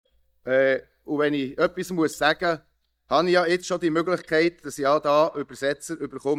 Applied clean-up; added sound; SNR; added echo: neural mask model DeepFilterNet 3.